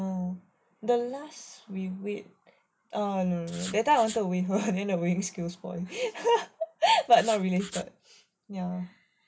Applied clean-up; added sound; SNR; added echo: neural mask model Resemble Enhance denoiser.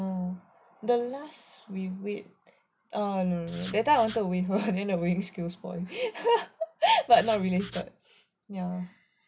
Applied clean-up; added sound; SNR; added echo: none; Writing; 13 dB; none.